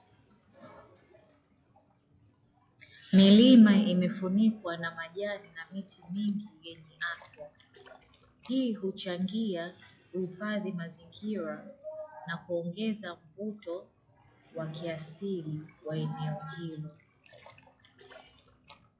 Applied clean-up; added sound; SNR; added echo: classical method log-MMSE.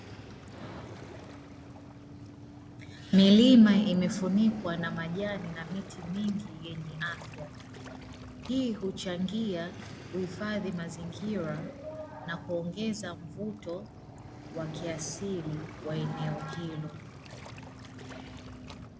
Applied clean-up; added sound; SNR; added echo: none; Waves, surf; 15 dB; none.